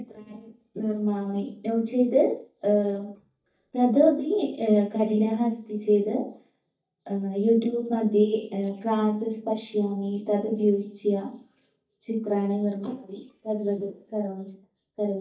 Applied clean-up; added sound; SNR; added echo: neural mask model DeepFilterNet 3.